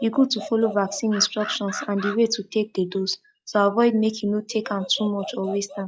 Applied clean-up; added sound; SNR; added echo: classical method log-MMSE.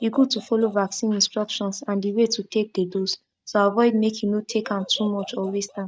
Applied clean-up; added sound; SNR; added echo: neural mask model DeepFilterNet 3.